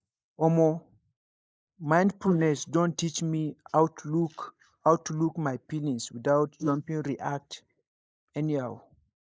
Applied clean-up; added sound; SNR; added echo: neural mask model Resemble Enhance denoiser.